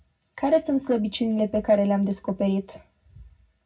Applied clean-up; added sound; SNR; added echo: none; none; none; reverberation time 0.4 s.